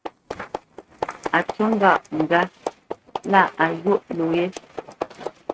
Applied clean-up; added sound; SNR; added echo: neural mask model RNNoise.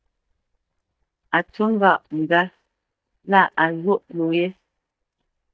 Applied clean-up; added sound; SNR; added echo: neural mask model DeepFilterNet 3.